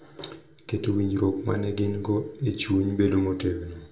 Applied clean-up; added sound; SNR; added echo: none; none; none; reverberation time 0.2 s.